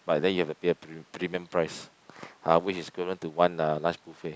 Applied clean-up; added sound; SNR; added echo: none; none; none; none.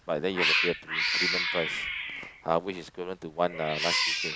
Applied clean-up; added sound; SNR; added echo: none; Cat; -2 dB; none.